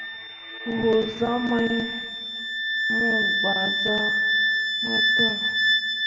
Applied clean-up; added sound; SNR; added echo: none; Wind instrument, woodwind instrument; -4 dB; reverberation time 1.2 s.